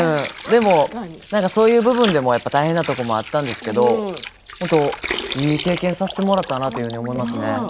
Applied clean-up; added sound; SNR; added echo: none; Water; 11 dB; none.